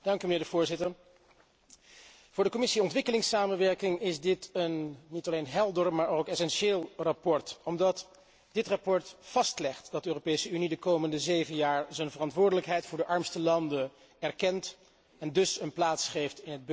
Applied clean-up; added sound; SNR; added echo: none; none; none; none.